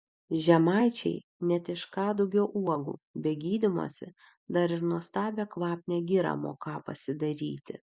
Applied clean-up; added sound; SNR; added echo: none; none; none; none.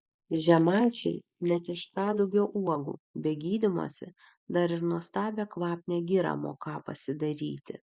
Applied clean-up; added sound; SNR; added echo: neural mask model Resemble Enhance denoiser.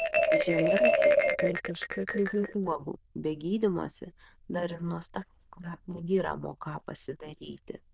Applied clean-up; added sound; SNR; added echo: neural diffusion model UNIVERSE++.